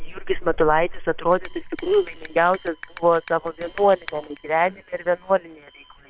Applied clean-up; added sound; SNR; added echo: neural separator model SepFormer WHAM!.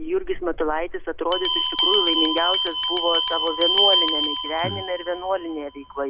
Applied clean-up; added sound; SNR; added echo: none; Bell; -2 dB; none.